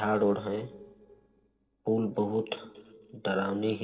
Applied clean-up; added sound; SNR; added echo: neural separator model SepFormer DNS4.